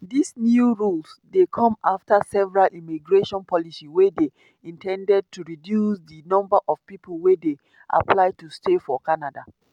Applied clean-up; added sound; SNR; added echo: none; none; none; none.